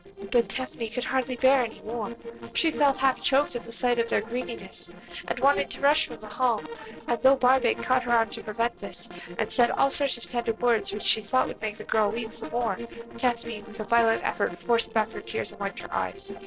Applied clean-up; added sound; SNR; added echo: neural separator model SepFormer DNS4.